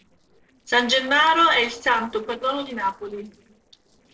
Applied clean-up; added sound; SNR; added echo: neural separator model SepFormer DNS4.